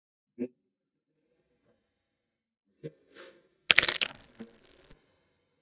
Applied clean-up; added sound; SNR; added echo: neural mask model DeepFilterNet 3.